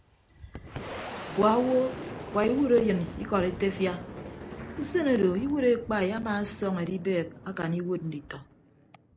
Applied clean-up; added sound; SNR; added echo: none; Boom; 13 dB; none.